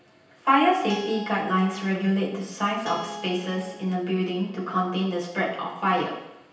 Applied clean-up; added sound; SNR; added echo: none; Guitar; 12 dB; reverberation time 0.9 s.